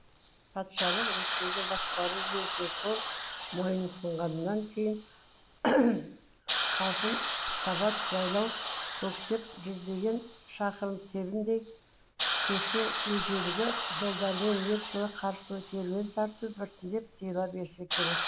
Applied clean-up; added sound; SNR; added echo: none; Hiss; -2 dB; none.